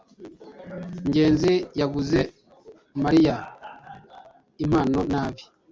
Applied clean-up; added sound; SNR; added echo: none; none; none; none.